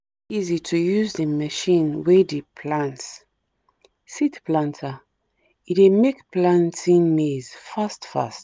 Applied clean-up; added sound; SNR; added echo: none; none; none; none.